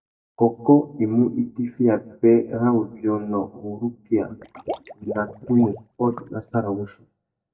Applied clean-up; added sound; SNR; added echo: neural mask model DeepFilterNet 3.